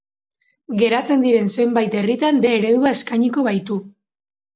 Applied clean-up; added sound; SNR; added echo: none; none; none; none.